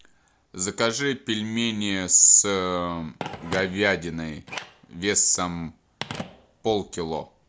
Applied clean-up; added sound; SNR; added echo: none; Telephone; 17 dB; none.